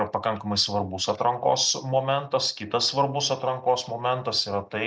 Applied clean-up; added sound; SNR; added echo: none; none; none; none.